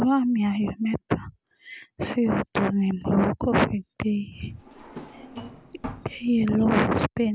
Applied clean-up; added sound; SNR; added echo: none; Drawer open or close; 16 dB; none.